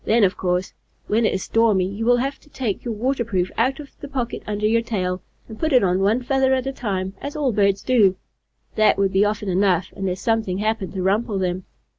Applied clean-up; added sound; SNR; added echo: none; none; none; none.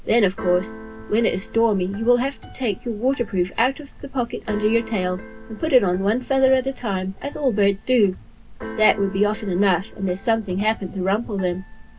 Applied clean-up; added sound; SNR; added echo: none; Keyboard (musical); 15 dB; reverberation time 0.2 s.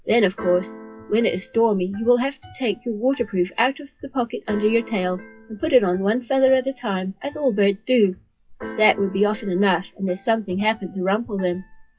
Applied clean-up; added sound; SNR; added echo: classical method WPE with log-MMSE.